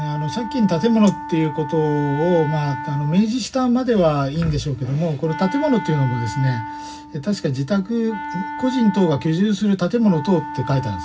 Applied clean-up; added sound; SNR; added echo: none; Wind instrument, woodwind instrument; 11 dB; reverberation time 0.4 s.